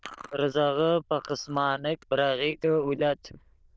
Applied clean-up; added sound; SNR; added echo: neural diffusion model UNIVERSE++.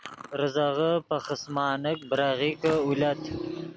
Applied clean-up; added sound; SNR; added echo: none; Chewing, mastication + Slam; 19 dB; none.